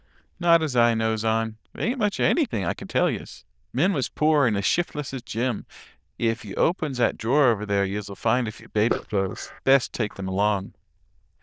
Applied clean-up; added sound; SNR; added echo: neural diffusion model UNIVERSE++.